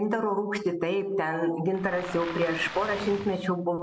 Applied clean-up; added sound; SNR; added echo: none; Waves, surf; 12 dB; none.